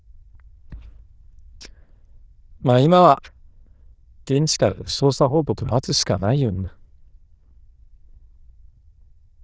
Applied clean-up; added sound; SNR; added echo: neural diffusion model UNIVERSE++.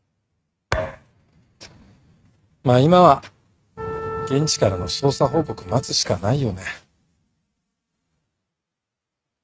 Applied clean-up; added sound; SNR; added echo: neural mask model RNNoise.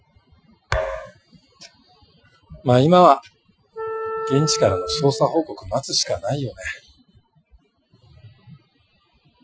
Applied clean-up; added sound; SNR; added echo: classical method Wiener filter.